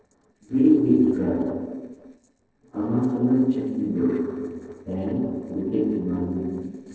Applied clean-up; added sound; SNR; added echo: neural separator model SepFormer DNS4.